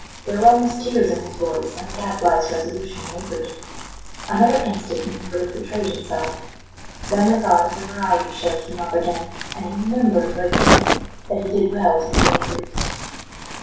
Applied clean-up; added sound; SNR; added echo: none; Crumpling, crinkling; 4 dB; reverberation time 0.7 s.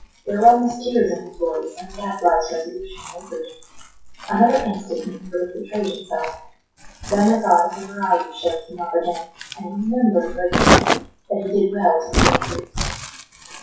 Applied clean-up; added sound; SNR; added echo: classical method WPE with log-MMSE.